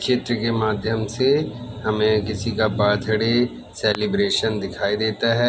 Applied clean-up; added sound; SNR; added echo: none; none; none; none.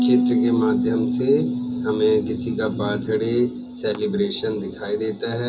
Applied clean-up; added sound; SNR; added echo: none; Piano; 2 dB; reverberation time 0.2 s.